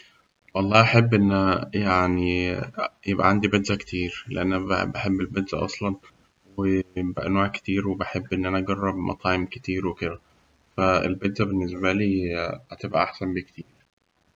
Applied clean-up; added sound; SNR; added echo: none; none; none; none.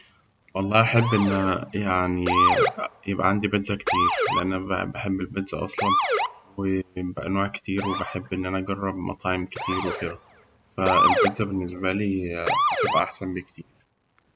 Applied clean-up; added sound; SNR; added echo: none; Motor vehicle (road) / Siren; 1 dB; none.